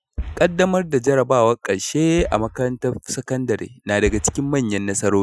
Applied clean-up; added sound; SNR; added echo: classical method Wiener filter.